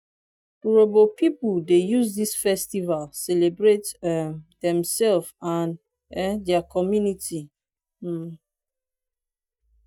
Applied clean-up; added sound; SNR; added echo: neural mask model DeepFilterNet 3.